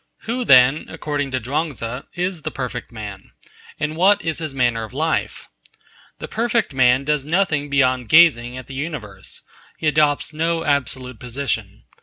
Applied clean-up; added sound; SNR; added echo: none; none; none; none.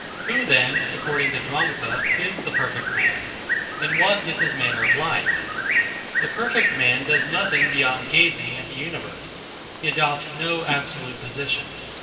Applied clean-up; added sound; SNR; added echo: none; Bird; 0 dB; reverberation time 2.9 s.